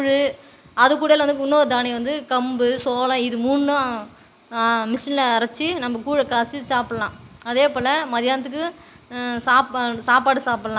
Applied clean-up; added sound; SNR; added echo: none; none; none; none.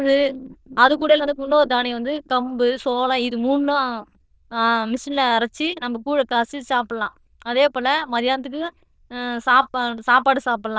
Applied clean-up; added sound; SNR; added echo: neural diffusion model UNIVERSE++.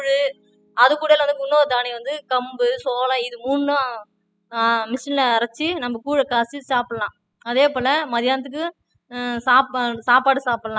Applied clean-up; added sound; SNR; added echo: classical method spectral subtraction.